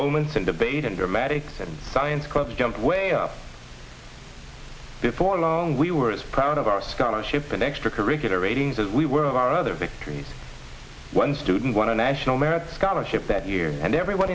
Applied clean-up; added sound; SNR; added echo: none; none; none; none.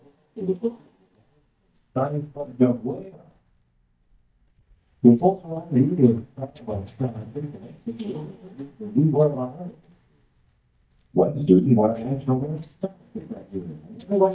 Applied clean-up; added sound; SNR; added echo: neural mask model DeepFilterNet 3.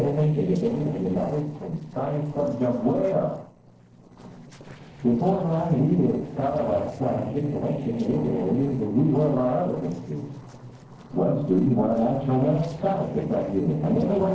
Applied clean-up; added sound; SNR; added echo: neural separator model SepFormer DNS4.